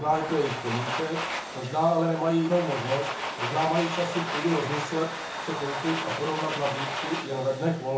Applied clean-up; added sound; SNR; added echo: none; Domestic sounds, home sounds; 5 dB; reverberation time 0.6 s.